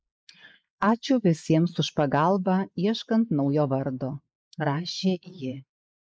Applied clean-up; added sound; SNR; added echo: neural mask model Resemble Enhance denoiser.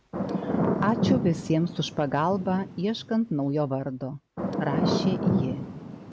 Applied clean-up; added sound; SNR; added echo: none; Thunder / Rain; 1 dB; none.